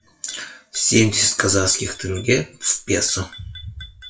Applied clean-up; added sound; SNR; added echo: classical method WPE with log-MMSE.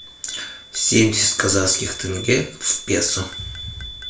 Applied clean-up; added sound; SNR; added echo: none; Bicycle bell; 15 dB; reverberation time 0.3 s.